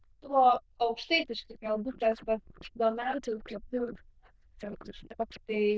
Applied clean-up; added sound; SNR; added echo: neural diffusion model UNIVERSE++.